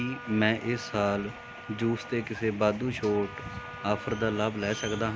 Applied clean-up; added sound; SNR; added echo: none; Wind instrument, woodwind instrument; 15 dB; none.